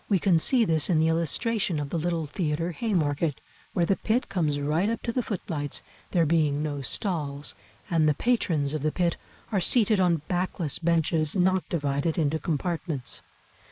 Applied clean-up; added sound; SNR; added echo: neural mask model Resemble Enhance denoiser.